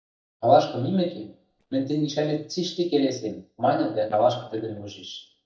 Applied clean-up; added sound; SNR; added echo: neural mask model DeepFilterNet 3.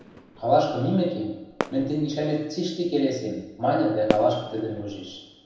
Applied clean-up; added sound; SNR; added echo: none; Fireworks; 12 dB; reverberation time 0.9 s.